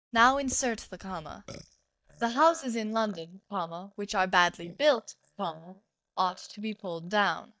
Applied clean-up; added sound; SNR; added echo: neural mask model DeepFilterNet 3.